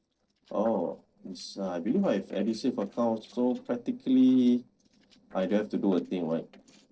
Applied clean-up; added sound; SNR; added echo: neural separator model SepFormer DNS4.